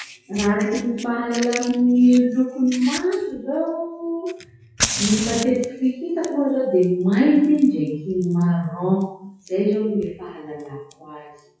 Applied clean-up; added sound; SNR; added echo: classical method WPE with log-MMSE.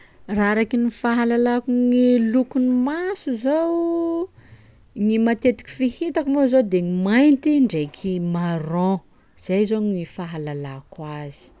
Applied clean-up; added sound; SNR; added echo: none; none; none; none.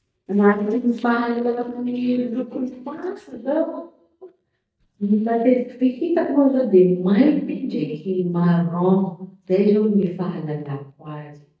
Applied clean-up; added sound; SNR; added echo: neural mask model DeepFilterNet 3.